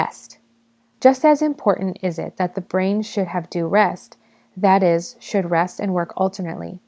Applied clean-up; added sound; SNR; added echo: none; none; none; none.